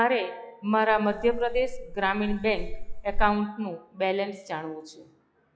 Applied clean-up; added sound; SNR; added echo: classical method log-MMSE.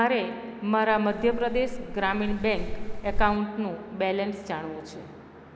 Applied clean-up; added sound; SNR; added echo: none; Wind; 4 dB; none.